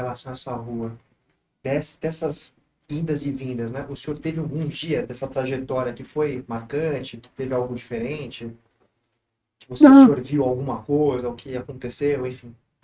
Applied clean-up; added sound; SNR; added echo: neural mask model RNNoise.